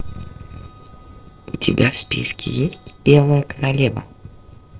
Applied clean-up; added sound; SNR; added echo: neural separator model SepFormer DNS4.